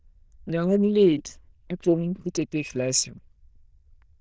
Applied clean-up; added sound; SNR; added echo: neural diffusion model UNIVERSE++.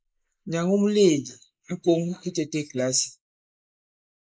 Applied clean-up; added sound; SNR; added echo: neural mask model Resemble Enhance denoiser.